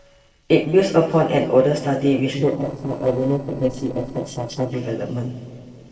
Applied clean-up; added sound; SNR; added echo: neural separator model SepFormer DNS4.